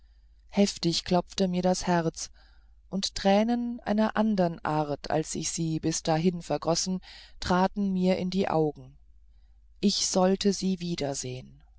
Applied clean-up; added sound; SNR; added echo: none; none; none; none.